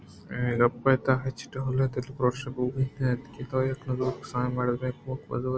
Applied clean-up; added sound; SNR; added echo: none; none; none; none.